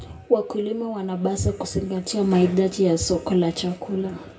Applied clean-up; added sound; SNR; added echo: none; none; none; reverberation time 0.2 s.